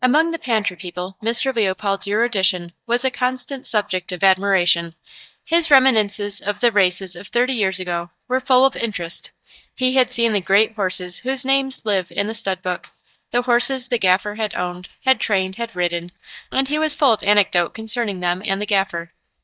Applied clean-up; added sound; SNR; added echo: neural mask model DeepFilterNet 3.